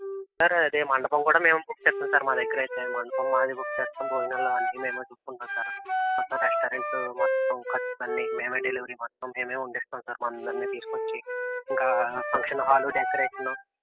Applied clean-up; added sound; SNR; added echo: classical method spectral subtraction.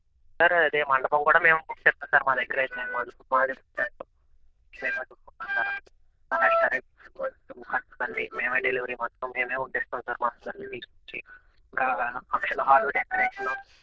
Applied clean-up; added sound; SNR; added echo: neural diffusion model UNIVERSE++.